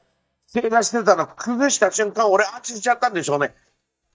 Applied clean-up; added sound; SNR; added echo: neural mask model DeepFilterNet 3.